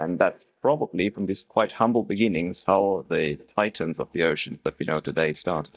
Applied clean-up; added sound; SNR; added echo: neural mask model DeepFilterNet 3.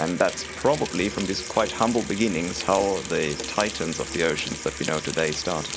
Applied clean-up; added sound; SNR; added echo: none; Sink (filling or washing) / Water tap, faucet; 9 dB; none.